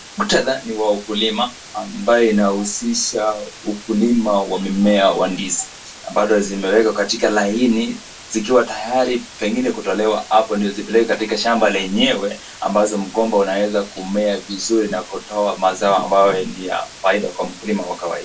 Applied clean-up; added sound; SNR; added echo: none; Water; 20 dB; reverberation time 0.2 s.